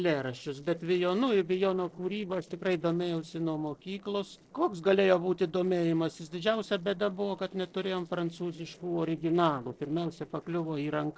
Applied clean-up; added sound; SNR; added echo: neural separator model SepFormer DNS4.